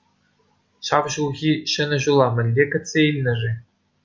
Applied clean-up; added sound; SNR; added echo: none; none; none; none.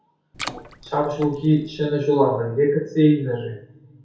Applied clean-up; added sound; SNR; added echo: none; Water / Splash, splatter; 16 dB; reverberation time 0.6 s.